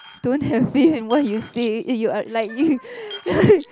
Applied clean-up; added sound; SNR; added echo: none; Coin (dropping); 19 dB; none.